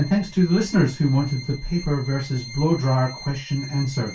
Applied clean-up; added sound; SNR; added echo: none; Bowed string instrument; 18 dB; reverberation time 0.2 s.